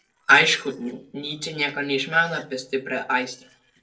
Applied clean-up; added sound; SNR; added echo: neural separator model SepFormer DNS4.